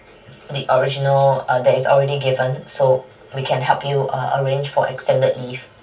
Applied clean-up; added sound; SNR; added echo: none; none; none; reverberation time 0.2 s.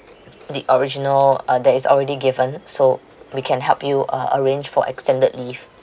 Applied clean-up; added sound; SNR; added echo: none; none; none; none.